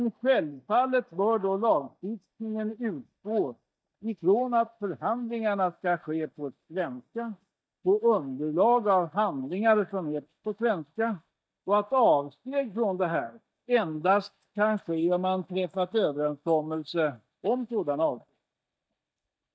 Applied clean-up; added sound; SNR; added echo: neural mask model DeepFilterNet 3.